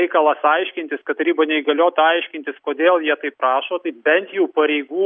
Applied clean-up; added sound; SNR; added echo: none; none; none; none.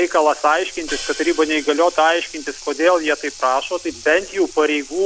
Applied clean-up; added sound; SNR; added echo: none; Sink (filling or washing) / Water tap, faucet + Hi-hat; 15 dB; none.